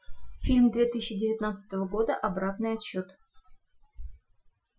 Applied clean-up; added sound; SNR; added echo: classical method Wiener filter.